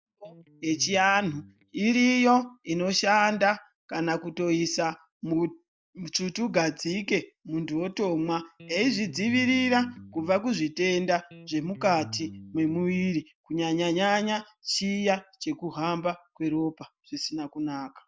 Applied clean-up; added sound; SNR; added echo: neural mask model DeepFilterNet 3.